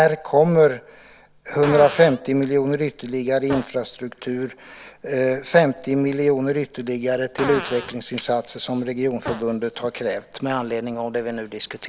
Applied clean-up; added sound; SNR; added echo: none; Fart; 16 dB; none.